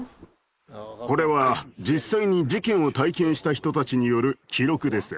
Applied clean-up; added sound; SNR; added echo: neural mask model Resemble Enhance denoiser.